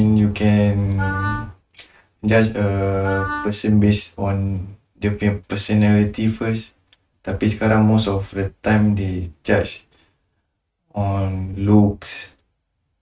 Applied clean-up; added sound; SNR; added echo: neural mask model RNNoise.